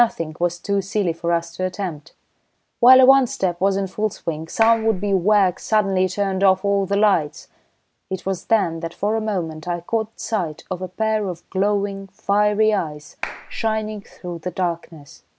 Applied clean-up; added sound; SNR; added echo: none; Clapping; 11 dB; none.